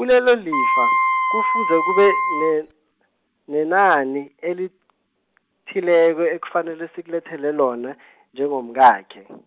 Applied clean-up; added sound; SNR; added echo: none; Wind instrument, woodwind instrument; -1 dB; none.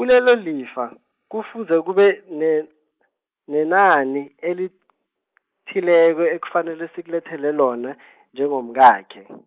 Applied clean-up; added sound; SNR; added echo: neural mask model Resemble Enhance denoiser.